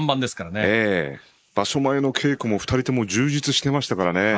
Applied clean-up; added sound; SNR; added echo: neural mask model Resemble Enhance denoiser.